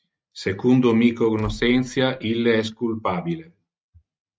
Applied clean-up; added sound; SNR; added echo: neural mask model RNNoise.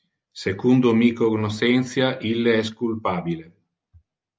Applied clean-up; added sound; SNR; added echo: none; none; none; none.